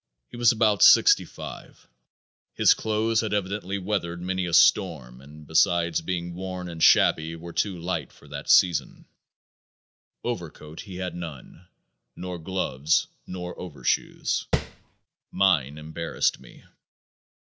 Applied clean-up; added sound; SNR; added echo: none; Tap; 1 dB; none.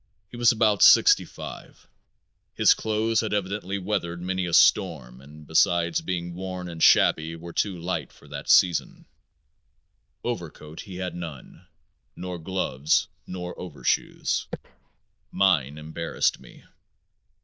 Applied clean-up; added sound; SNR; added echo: neural diffusion model UNIVERSE++.